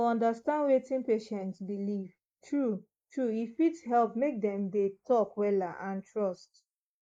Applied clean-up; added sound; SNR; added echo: neural mask model Resemble Enhance denoiser.